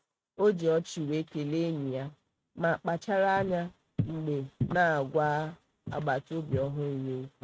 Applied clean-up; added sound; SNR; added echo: neural mask model RNNoise.